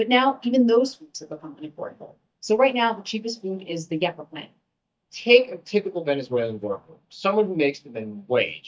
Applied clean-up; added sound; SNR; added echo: neural mask model DeepFilterNet 3.